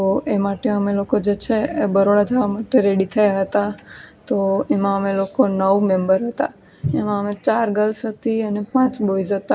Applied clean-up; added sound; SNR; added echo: none; none; none; none.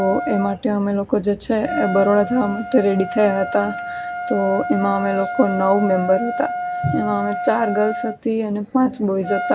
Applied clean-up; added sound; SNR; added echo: none; Trumpet; 8 dB; none.